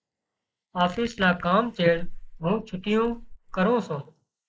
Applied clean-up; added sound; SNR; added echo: neural mask model Resemble Enhance denoiser.